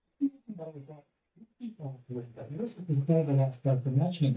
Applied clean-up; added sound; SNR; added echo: neural mask model DeepFilterNet 3.